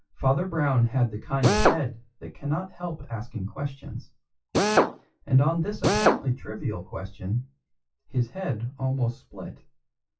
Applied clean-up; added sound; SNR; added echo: classical method WPE with log-MMSE.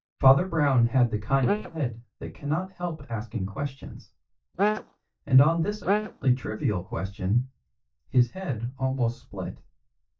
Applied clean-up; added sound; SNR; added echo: neural mask model DeepFilterNet 3.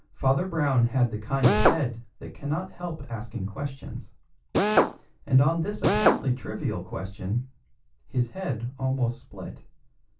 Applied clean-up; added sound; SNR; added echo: none; Drill; -3 dB; reverberation time 0.2 s.